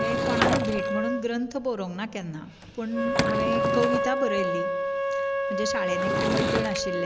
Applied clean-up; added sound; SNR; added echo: none; Wind instrument, woodwind instrument + Sliding door / Wood; -4 dB; none.